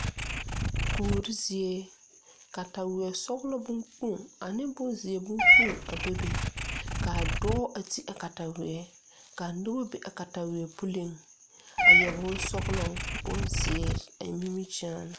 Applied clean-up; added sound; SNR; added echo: none; Meow / Purr; -5 dB; none.